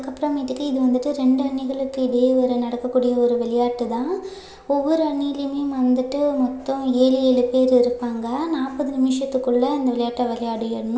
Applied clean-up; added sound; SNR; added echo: none; none; none; none.